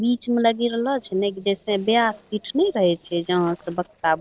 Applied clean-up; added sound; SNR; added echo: neural separator model SepFormer DNS4.